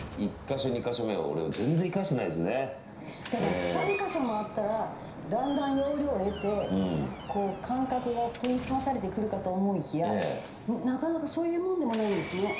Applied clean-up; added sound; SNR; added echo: none; Door; 14 dB; reverberation time 0.5 s.